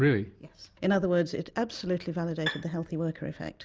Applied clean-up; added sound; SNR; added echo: none; Bowed string instrument; 10 dB; none.